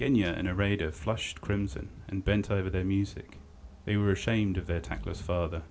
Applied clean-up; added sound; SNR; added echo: none; none; none; none.